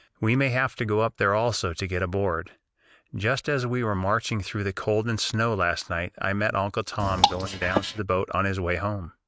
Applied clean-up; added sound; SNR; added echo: neural mask model RNNoise.